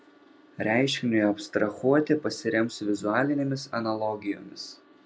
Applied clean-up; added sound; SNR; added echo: none; none; none; none.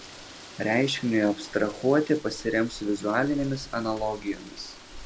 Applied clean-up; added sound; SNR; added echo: none; Rain; 17 dB; none.